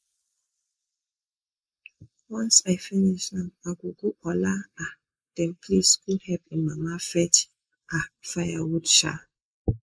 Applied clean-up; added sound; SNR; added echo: neural mask model Resemble Enhance denoiser.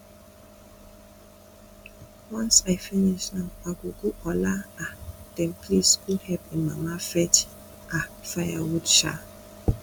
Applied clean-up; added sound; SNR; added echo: none; none; none; none.